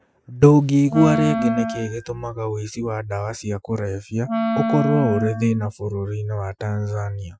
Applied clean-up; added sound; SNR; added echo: classical method Wiener filter.